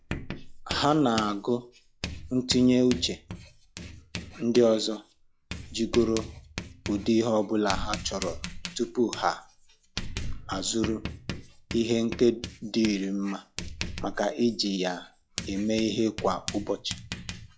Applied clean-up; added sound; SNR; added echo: classical method log-MMSE.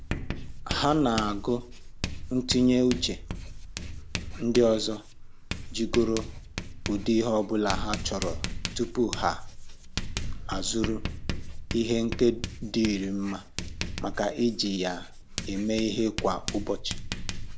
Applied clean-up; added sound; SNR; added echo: none; Writing; 6 dB; none.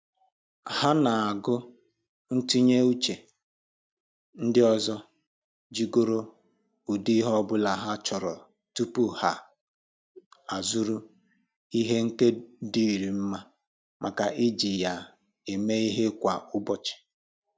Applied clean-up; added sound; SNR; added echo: none; none; none; none.